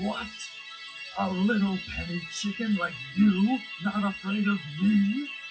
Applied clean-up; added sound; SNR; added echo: classical method WPE with log-MMSE.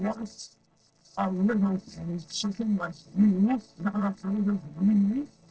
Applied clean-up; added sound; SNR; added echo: neural separator model SepFormer DNS4.